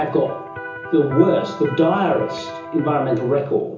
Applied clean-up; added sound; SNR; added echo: none; Electric guitar; 12 dB; reverberation time 0.6 s.